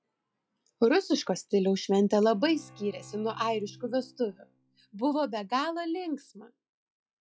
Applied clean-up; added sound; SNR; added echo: classical method log-MMSE.